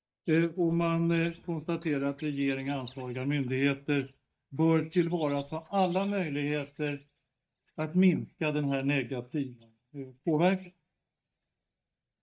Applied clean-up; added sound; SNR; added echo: neural mask model DeepFilterNet 3.